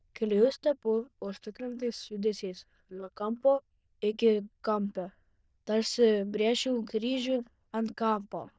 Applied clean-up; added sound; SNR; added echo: neural diffusion model UNIVERSE++.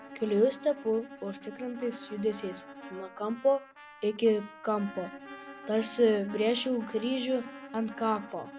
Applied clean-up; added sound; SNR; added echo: none; Trumpet + Bowed string instrument; 16 dB; none.